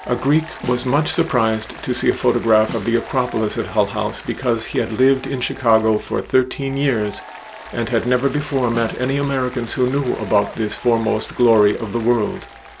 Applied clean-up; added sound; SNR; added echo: none; Snare drum + Applause; 17 dB; none.